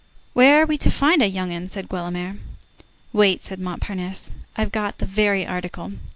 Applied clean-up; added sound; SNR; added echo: none; none; none; none.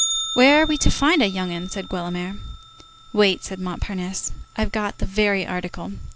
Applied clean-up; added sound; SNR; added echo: none; Bell; 11 dB; none.